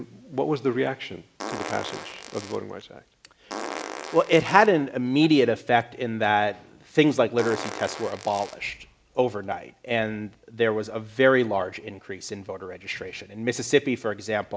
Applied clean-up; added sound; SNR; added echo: none; Fart; 12 dB; none.